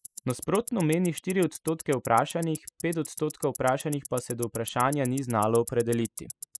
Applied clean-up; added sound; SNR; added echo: classical method spectral subtraction.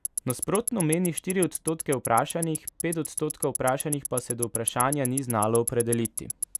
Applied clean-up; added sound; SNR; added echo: none; Tick-tock; 6 dB; none.